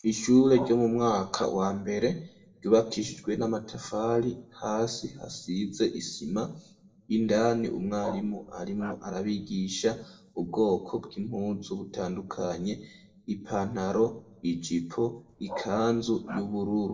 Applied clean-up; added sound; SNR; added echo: neural separator model SepFormer DNS4.